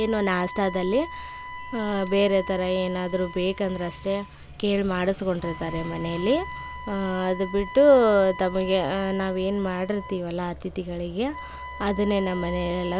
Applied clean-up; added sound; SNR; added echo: none; Wind instrument, woodwind instrument; 15 dB; none.